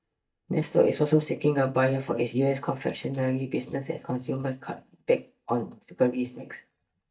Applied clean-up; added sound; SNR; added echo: neural mask model DeepFilterNet 3.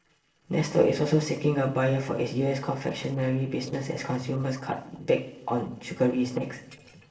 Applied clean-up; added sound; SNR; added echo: neural separator model SepFormer DNS4.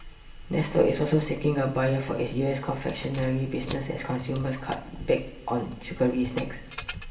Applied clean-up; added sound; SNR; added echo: none; Keys jangling; 16 dB; reverberation time 0.8 s.